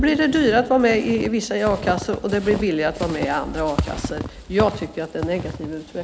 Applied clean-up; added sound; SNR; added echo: none; Squeak / Walk, footsteps; 9 dB; none.